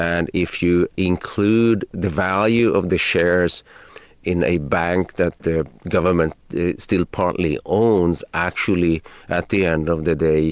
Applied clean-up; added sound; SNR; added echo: none; none; none; none.